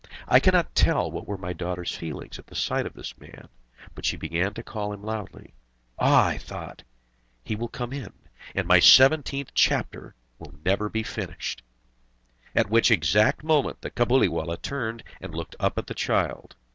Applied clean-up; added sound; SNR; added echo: none; none; none; none.